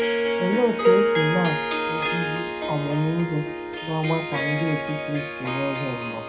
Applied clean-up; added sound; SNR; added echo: none; Harp; -2 dB; reverberation time 0.2 s.